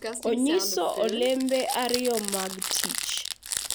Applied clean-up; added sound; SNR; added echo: none; Crumpling, crinkling; 5 dB; none.